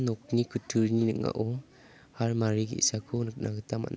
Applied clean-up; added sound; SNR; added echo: none; none; none; none.